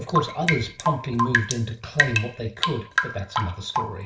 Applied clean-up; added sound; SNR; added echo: none; Drip / Rain; -1 dB; reverberation time 0.3 s.